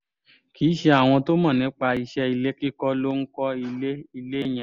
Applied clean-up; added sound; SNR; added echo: none; none; none; none.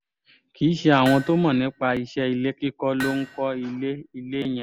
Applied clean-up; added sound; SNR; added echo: none; Hammer; 15 dB; none.